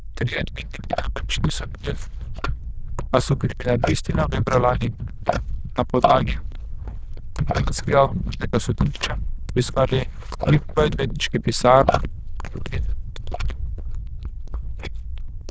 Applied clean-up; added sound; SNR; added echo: neural diffusion model UNIVERSE++.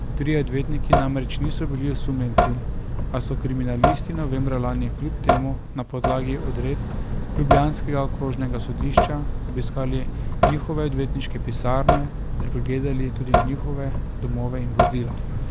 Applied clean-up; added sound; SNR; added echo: none; Drip / Sink (filling or washing) / Water tap, faucet; -3 dB; none.